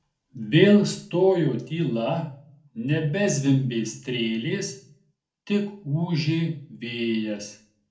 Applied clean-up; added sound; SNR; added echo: none; none; none; reverberation time 0.4 s.